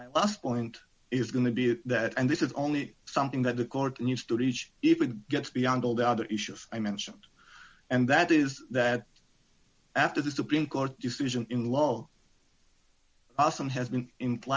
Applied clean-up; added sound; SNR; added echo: none; none; none; none.